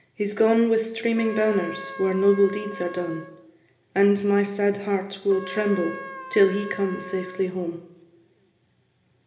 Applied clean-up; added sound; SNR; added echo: none; Trumpet; 16 dB; reverberation time 1.1 s.